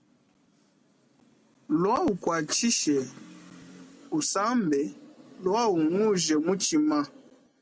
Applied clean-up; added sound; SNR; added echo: none; none; none; none.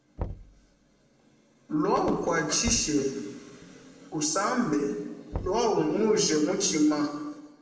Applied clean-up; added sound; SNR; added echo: none; Knock / Wood; 15 dB; reverberation time 1.2 s.